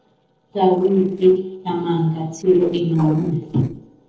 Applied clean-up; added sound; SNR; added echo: neural separator model SepFormer DNS4.